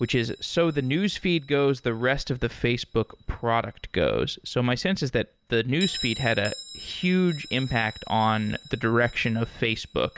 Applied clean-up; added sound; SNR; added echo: none; Bell; 18 dB; none.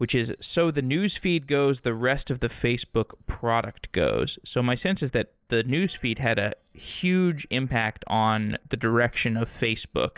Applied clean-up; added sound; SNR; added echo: neural separator model SepFormer DNS4.